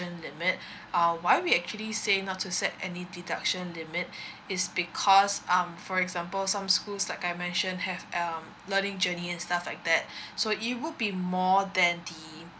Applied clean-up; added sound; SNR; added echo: none; none; none; none.